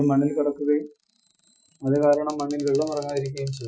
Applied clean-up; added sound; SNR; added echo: classical method Wiener filter.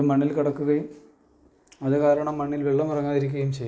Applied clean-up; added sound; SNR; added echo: none; none; none; none.